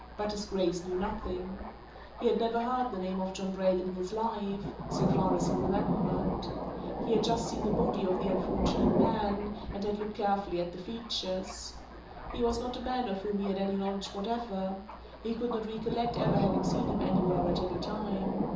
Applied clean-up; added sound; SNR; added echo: none; Thunder; 1 dB; reverberation time 0.6 s.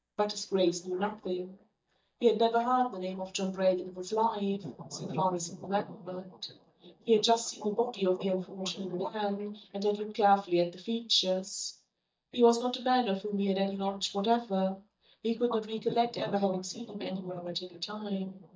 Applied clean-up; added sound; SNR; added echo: neural mask model DeepFilterNet 3.